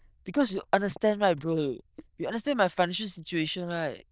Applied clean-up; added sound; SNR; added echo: neural diffusion model UNIVERSE++.